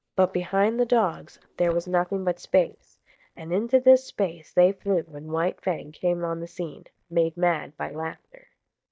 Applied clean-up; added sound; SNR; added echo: neural mask model DeepFilterNet 3.